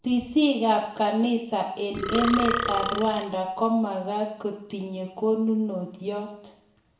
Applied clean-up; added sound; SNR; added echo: none; Burping, eructation; 3 dB; reverberation time 0.7 s.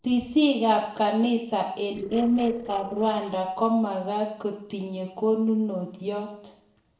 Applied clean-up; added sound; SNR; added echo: neural separator model SepFormer DNS4.